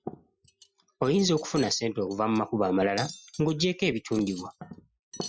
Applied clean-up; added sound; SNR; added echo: classical method Wiener filter.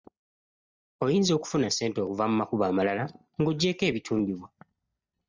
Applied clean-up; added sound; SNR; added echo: neural mask model DeepFilterNet 3.